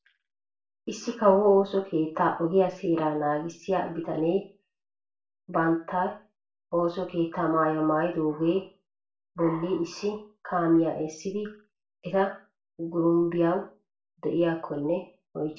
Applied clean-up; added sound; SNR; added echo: none; none; none; reverberation time 0.3 s.